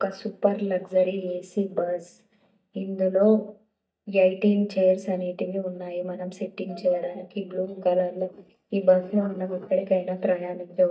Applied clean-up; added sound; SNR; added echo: neural mask model DeepFilterNet 3.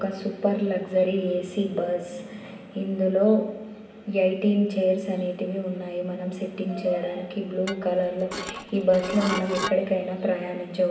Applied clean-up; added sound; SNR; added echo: none; Dishes, pots, and pans / Glass; 9 dB; reverberation time 1.2 s.